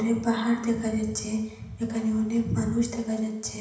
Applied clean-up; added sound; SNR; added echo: none; none; none; reverberation time 0.9 s.